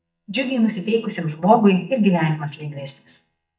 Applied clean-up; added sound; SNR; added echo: neural mask model DeepFilterNet 3.